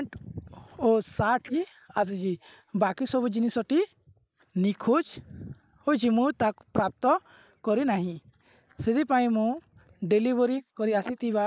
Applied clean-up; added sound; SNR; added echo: neural mask model Resemble Enhance denoiser.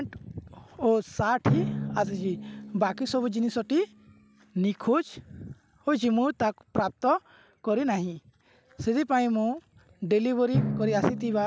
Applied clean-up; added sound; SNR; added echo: none; Drum; 9 dB; none.